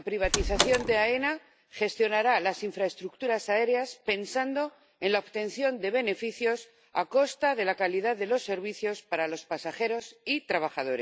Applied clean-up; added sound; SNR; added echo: none; Door; 1 dB; none.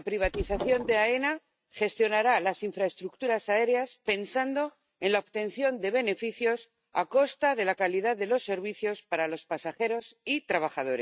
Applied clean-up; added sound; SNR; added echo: neural mask model RNNoise.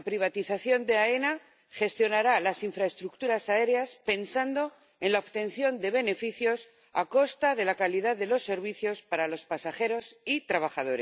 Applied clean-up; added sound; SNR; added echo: none; none; none; none.